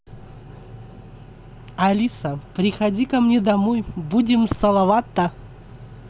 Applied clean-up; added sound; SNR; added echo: none; none; none; none.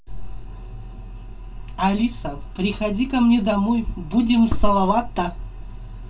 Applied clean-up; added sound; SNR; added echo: none; none; none; reverberation time 0.2 s.